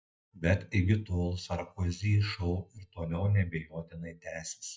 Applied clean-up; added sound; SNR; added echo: neural mask model DeepFilterNet 3.